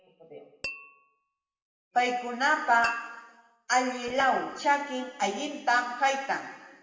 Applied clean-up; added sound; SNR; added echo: none; Tap / Glass; 15 dB; reverberation time 1.3 s.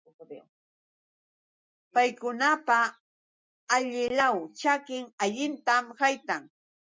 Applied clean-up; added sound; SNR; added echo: none; none; none; none.